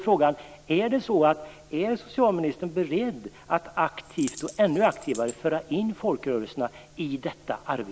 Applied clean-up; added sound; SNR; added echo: none; Coin (dropping); 17 dB; none.